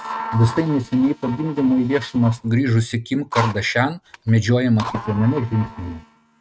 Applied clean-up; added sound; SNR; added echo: neural mask model RNNoise.